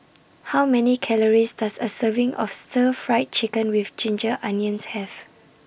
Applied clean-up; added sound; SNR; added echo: none; none; none; none.